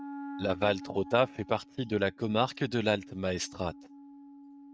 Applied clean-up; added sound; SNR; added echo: neural mask model RNNoise.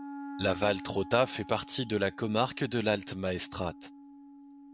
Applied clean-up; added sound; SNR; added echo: none; Wind instrument, woodwind instrument; 14 dB; none.